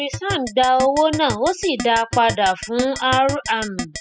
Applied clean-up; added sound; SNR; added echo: classical method spectral subtraction.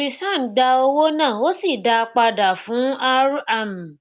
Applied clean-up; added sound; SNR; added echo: none; none; none; none.